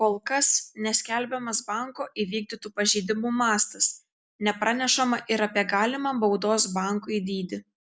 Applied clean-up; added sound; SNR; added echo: none; none; none; none.